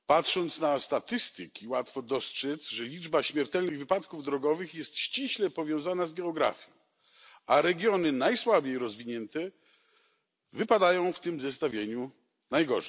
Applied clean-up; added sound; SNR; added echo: none; none; none; none.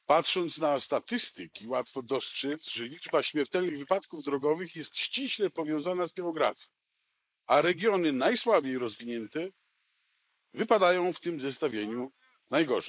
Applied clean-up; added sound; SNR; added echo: neural mask model Resemble Enhance denoiser.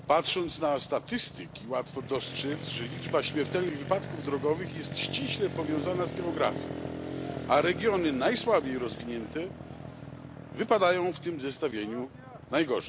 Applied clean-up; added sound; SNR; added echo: none; Motorcycle; 9 dB; none.